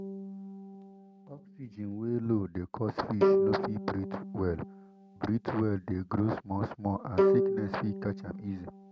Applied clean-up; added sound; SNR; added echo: neural mask model RNNoise.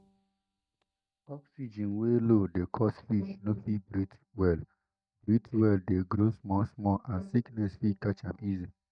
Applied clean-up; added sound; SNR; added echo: neural mask model DeepFilterNet 3.